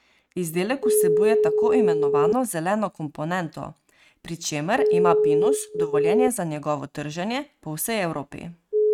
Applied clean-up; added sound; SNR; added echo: neural mask model RNNoise.